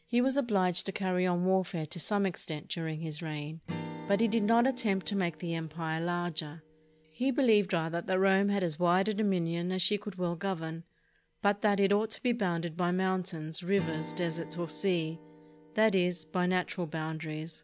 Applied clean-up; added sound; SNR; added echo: none; Strum; 18 dB; none.